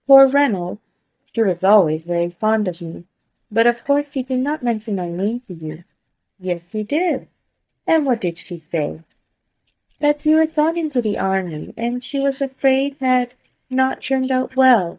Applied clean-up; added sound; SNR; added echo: neural mask model DeepFilterNet 3.